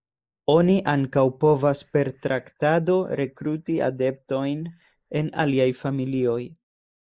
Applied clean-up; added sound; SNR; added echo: neural mask model Resemble Enhance denoiser.